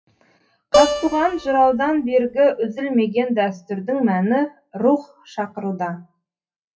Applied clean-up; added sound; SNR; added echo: classical method WPE with log-MMSE.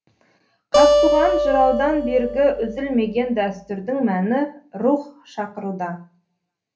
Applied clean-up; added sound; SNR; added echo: none; Acoustic guitar; -1 dB; reverberation time 0.3 s.